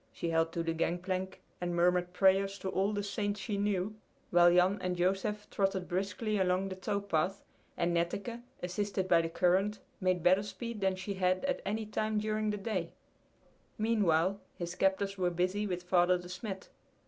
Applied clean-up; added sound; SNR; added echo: none; none; none; none.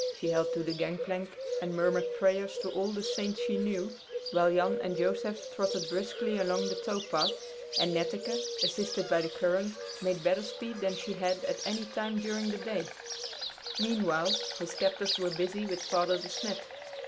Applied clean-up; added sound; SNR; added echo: none; Bird; 5 dB; none.